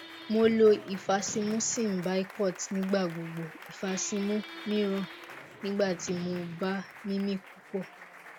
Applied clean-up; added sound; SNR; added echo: none; Applause + Squeak; 15 dB; none.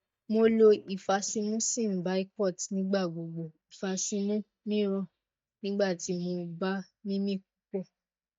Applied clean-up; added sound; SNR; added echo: neural mask model DeepFilterNet 3.